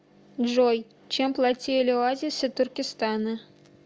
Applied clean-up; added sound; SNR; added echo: none; none; none; none.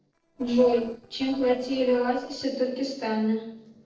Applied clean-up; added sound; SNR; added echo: neural separator model SepFormer DNS4.